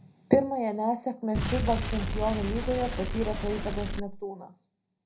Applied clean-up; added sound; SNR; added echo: none; Explosion; 1 dB; reverberation time 0.4 s.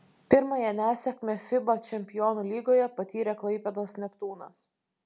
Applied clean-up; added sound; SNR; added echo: none; none; none; none.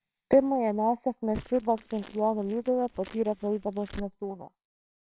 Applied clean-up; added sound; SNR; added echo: neural separator model SepFormer WHAMR!.